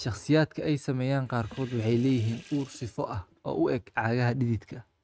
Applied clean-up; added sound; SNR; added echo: neural mask model RNNoise.